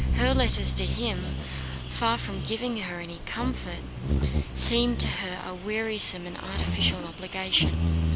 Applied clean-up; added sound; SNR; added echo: none; Bird vocalization, bird call, bird song; -1 dB; none.